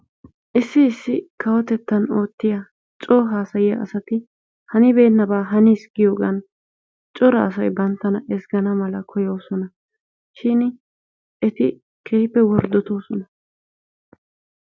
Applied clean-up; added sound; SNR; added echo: none; none; none; none.